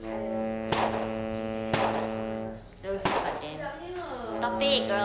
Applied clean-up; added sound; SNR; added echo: none; Gunshot, gunfire + Wind instrument, woodwind instrument; -3 dB; none.